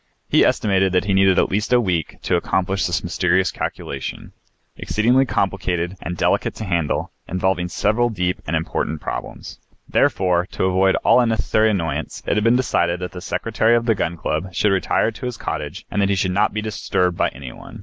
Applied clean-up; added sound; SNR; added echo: none; none; none; none.